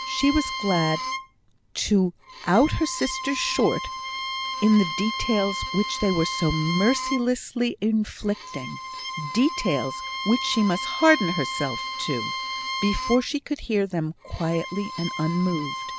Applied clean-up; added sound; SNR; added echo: none; Bowed string instrument; 7 dB; none.